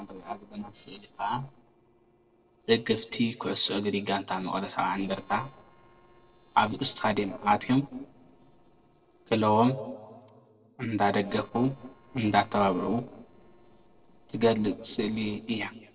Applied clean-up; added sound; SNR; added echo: neural separator model SepFormer DNS4.